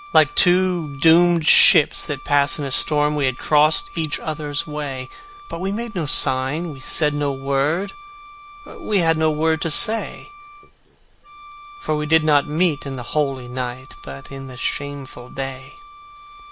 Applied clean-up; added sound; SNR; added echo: none; Wind instrument, woodwind instrument; 19 dB; none.